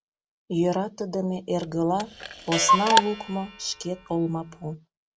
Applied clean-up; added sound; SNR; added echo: none; Clock; -1 dB; none.